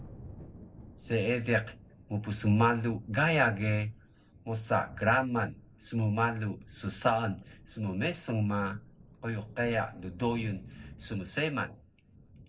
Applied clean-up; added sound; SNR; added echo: none; Thunder; 19 dB; reverberation time 0.3 s.